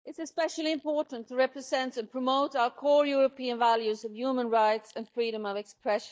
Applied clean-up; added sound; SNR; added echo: neural mask model DeepFilterNet 3.